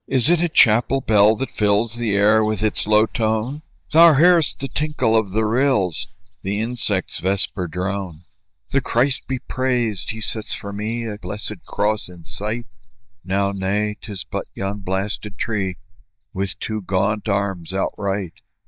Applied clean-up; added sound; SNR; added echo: neural mask model DeepFilterNet 3.